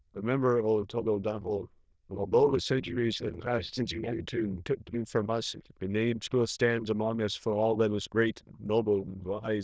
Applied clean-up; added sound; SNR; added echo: neural diffusion model UNIVERSE++.